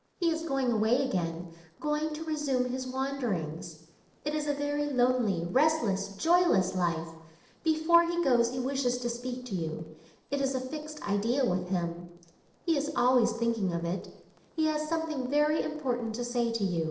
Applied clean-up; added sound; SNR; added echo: neural separator model SepFormer DNS4.